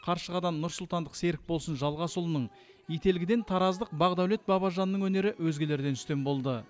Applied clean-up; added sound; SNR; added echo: none; none; none; none.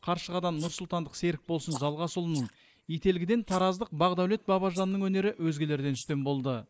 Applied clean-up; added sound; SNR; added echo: neural mask model Resemble Enhance denoiser.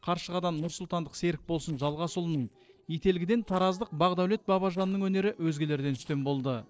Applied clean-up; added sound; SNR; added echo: neural separator model SepFormer DNS4.